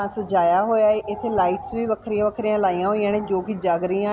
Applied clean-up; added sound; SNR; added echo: none; Bird; 17 dB; none.